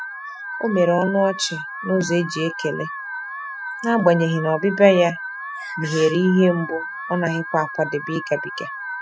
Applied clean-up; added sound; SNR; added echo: classical method spectral subtraction.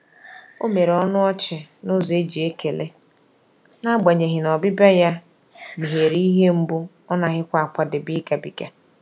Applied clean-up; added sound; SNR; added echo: none; none; none; none.